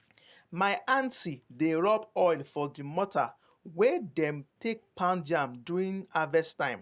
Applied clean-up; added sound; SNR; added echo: none; none; none; none.